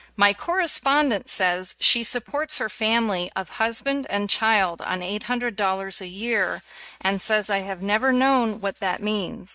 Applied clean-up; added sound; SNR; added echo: neural mask model RNNoise.